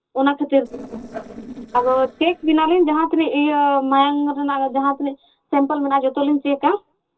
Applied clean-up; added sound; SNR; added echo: neural separator model SepFormer DNS4.